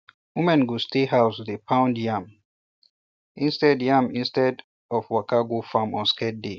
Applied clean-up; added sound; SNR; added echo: none; none; none; none.